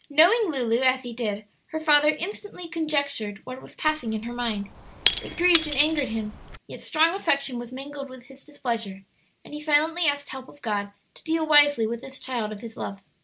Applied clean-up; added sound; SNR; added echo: none; Shatter / Crushing; 5 dB; none.